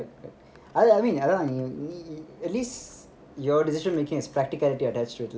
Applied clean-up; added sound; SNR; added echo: none; none; none; none.